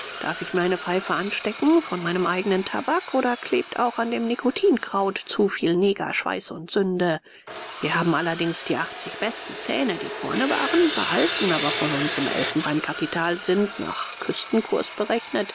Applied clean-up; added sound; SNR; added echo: none; Sawing; 9 dB; none.